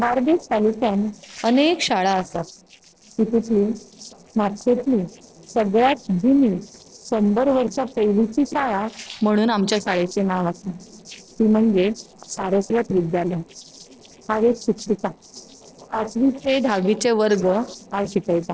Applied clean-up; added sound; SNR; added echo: neural separator model SepFormer DNS4.